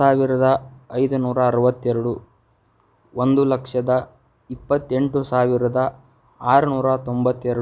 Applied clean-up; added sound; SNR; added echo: none; none; none; none.